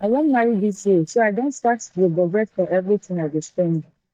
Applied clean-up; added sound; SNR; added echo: neural mask model DeepFilterNet 3.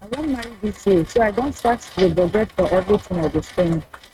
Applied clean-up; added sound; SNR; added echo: neural mask model RNNoise.